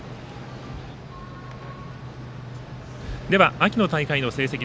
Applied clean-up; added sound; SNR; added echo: none; none; none; none.